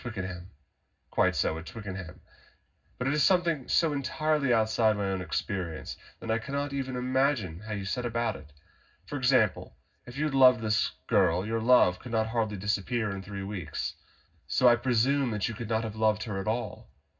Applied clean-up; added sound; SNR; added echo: none; none; none; reverberation time 0.4 s.